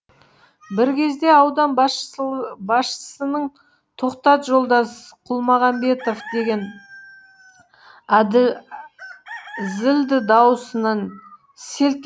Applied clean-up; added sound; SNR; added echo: none; Chicken, rooster; 19 dB; none.